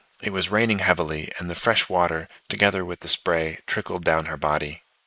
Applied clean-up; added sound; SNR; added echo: neural mask model Resemble Enhance denoiser.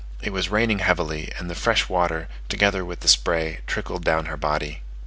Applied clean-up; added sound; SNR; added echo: none; none; none; none.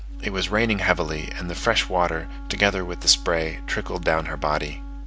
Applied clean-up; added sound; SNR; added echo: none; Wind instrument, woodwind instrument; 19 dB; none.